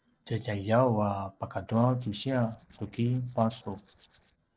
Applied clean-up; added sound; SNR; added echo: neural separator model SepFormer DNS4.